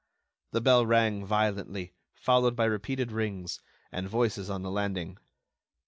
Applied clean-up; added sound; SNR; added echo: none; none; none; none.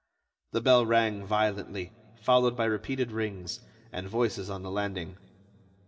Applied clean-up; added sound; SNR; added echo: none; none; none; reverberation time 0.6 s.